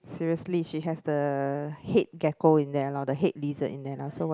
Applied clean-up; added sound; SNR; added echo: none; none; none; none.